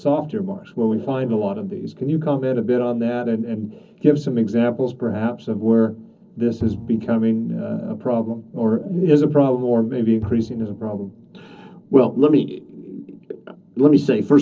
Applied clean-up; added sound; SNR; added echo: neural separator model SepFormer DNS4.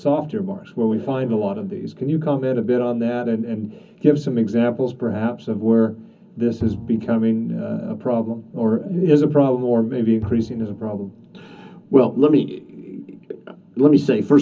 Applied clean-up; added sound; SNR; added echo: none; Bowed string instrument; 18 dB; reverberation time 0.4 s.